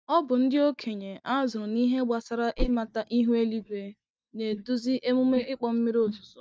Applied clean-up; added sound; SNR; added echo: neural mask model DeepFilterNet 3.